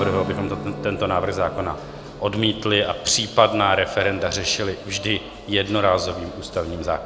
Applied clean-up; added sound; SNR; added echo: none; Guitar; 14 dB; none.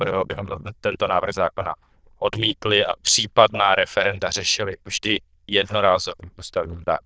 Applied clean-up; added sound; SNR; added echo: neural diffusion model UNIVERSE++.